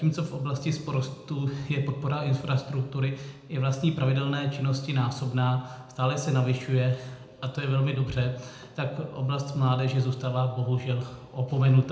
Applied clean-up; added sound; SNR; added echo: none; none; none; reverberation time 0.7 s.